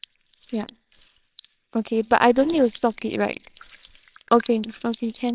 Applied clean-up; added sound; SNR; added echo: neural separator model SepFormer WHAMR!.